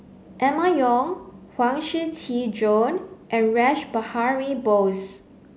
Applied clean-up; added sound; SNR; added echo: none; none; none; none.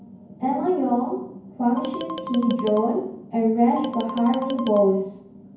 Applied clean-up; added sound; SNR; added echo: none; Marimba, xylophone; 11 dB; reverberation time 0.9 s.